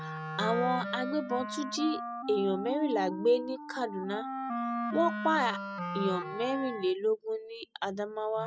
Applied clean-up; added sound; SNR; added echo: classical method spectral subtraction.